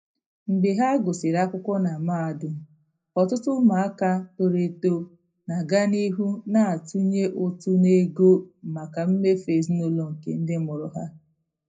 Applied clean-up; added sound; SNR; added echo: none; none; none; reverberation time 0.3 s.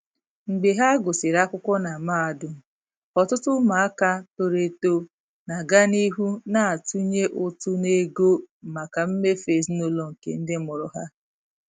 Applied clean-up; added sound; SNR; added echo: none; none; none; none.